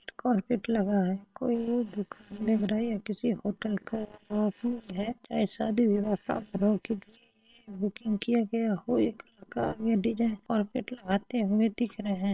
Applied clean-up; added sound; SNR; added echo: neural separator model SepFormer WHAM!.